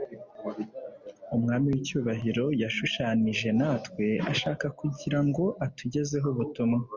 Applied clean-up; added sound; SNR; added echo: none; none; none; none.